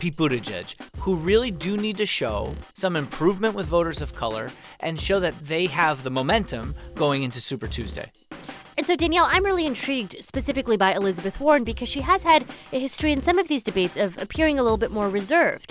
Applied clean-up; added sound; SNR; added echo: none; Drum kit; 14 dB; none.